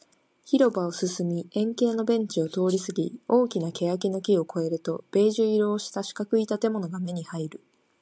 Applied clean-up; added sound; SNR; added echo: none; none; none; none.